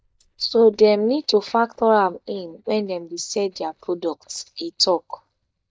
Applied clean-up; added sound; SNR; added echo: neural mask model DeepFilterNet 3.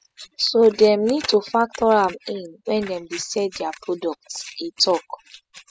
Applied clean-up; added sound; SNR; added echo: classical method spectral subtraction.